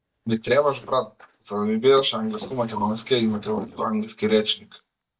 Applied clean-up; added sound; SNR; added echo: neural mask model DeepFilterNet 3.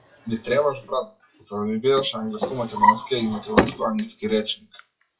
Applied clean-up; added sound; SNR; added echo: classical method WPE with log-MMSE.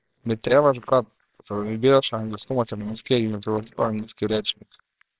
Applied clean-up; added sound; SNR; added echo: neural separator model SepFormer WHAMR!.